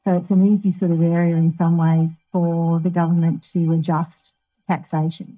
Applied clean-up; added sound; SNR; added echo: neural mask model DeepFilterNet 3.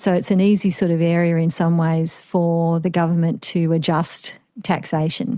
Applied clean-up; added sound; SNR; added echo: none; none; none; none.